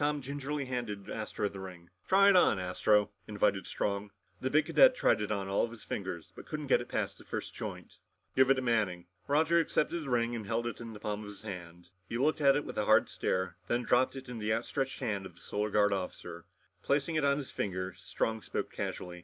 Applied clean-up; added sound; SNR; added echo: none; none; none; none.